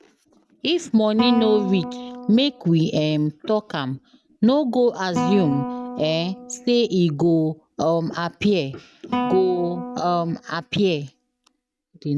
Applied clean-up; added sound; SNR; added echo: neural mask model RNNoise.